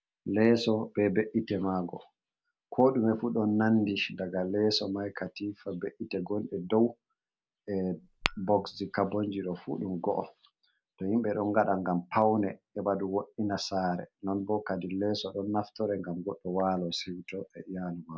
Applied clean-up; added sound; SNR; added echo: none; Tap / Glass; 10 dB; none.